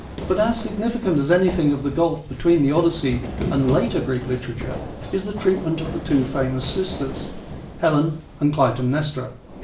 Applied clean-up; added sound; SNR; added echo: none; Run; 10 dB; reverberation time 0.4 s.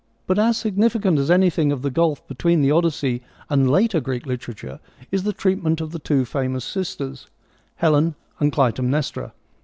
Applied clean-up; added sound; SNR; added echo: none; none; none; none.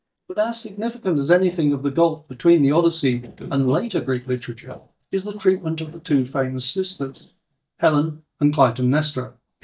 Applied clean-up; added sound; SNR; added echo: neural mask model DeepFilterNet 3.